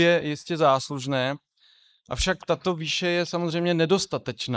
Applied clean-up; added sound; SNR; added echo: neural mask model Resemble Enhance denoiser.